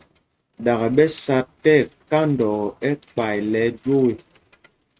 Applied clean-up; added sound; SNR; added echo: neural mask model RNNoise.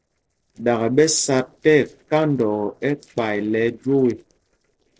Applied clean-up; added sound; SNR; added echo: neural separator model SepFormer DNS4.